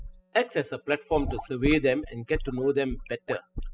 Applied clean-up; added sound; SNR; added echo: classical method spectral subtraction.